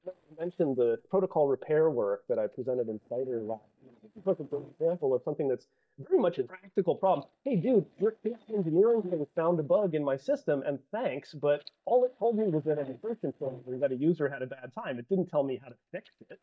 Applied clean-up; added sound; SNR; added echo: neural mask model DeepFilterNet 3.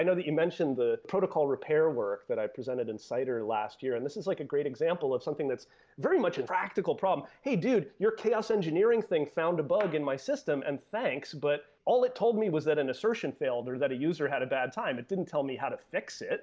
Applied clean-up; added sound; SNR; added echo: none; none; none; none.